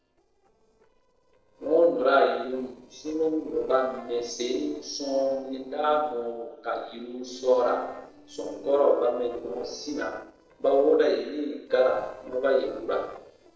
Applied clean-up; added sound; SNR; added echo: neural separator model SepFormer DNS4.